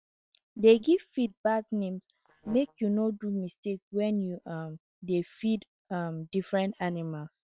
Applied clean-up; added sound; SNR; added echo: neural separator model SepFormer WHAM!.